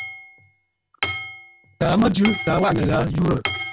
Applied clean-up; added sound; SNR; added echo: none; Hammer / Chink, clink; 10 dB; none.